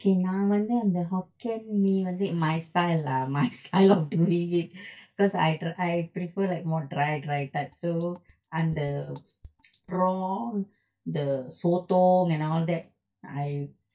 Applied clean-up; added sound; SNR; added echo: neural mask model DeepFilterNet 3.